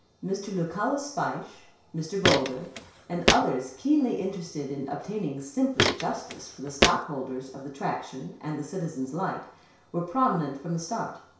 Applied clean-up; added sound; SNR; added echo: none; Walk, footsteps; -2 dB; reverberation time 0.6 s.